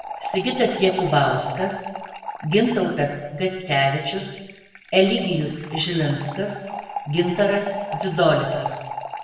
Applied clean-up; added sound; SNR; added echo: none; Fill (with liquid) / Trickle, dribble; 12 dB; reverberation time 1.1 s.